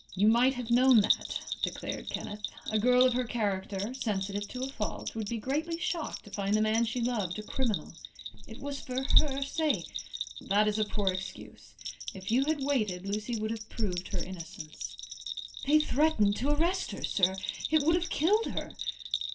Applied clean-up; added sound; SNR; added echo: none; Bell; 10 dB; reverberation time 0.2 s.